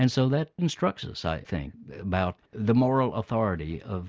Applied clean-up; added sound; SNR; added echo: none; none; none; none.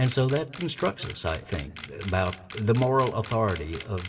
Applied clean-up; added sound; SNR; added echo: none; Camera; 16 dB; reverberation time 1.2 s.